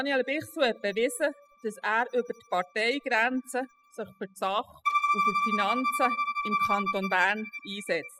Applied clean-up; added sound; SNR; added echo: classical method spectral subtraction.